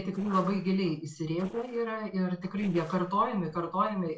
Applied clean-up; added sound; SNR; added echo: neural separator model SepFormer DNS4.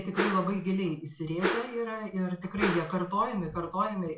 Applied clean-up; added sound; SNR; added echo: none; Whoosh, swoosh, swish; 4 dB; reverberation time 0.3 s.